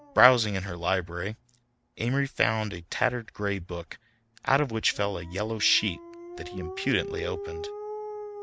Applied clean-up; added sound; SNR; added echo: none; Dog; 13 dB; none.